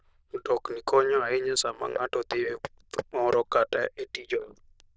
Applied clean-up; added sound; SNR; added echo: neural diffusion model UNIVERSE++.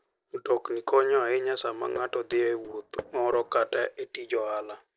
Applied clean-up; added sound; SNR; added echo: neural separator model SepFormer DNS4.